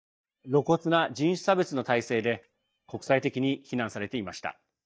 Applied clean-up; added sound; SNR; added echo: neural mask model DeepFilterNet 3.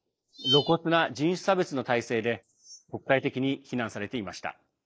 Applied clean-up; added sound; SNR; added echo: neural mask model Resemble Enhance denoiser.